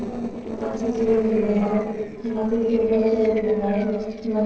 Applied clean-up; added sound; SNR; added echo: neural separator model SepFormer DNS4.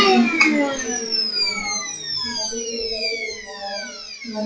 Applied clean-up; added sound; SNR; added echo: classical method WPE with log-MMSE.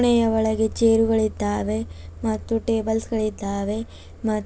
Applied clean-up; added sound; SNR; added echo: none; none; none; none.